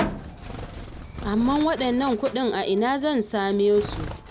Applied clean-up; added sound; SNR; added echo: none; Bird; 10 dB; none.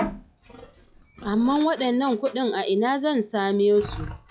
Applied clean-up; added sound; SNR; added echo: classical method log-MMSE.